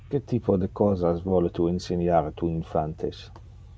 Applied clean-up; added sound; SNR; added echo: none; Engine starting / Car; 19 dB; none.